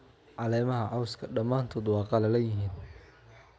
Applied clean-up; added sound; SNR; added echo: none; none; none; none.